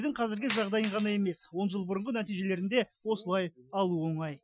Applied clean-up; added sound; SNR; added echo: classical method Wiener filter.